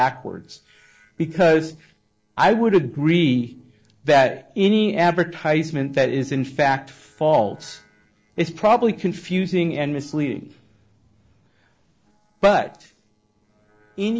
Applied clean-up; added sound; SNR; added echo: neural separator model SepFormer DNS4.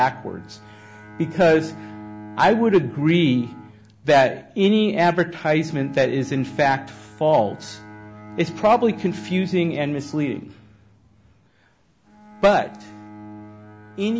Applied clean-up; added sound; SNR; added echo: none; Bowed string instrument; 19 dB; none.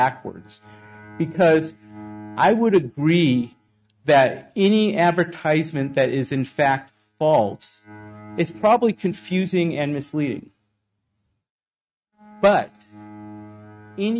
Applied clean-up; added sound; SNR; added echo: neural mask model RNNoise.